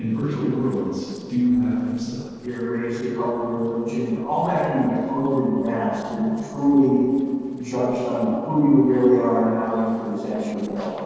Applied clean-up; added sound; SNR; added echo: neural separator model SepFormer DNS4.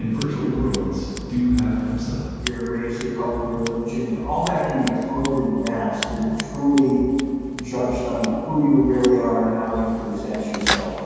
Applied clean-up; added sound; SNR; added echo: none; Scissors; 13 dB; reverberation time 2.1 s.